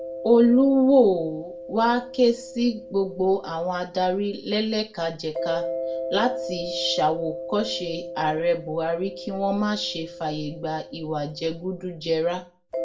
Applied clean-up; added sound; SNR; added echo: none; Mallet percussion; 11 dB; reverberation time 0.2 s.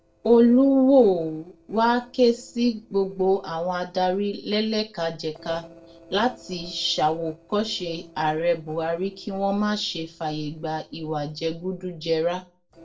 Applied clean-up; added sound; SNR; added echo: neural separator model SepFormer DNS4.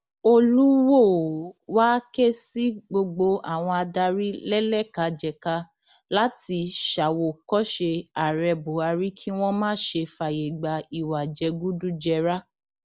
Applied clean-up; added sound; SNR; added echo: none; none; none; none.